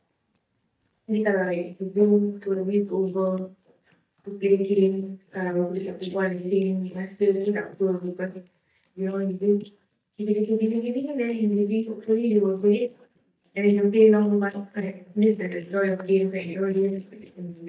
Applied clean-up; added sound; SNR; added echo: neural mask model DeepFilterNet 3.